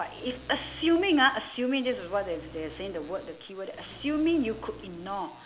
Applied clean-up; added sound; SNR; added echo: none; Engine; 18 dB; none.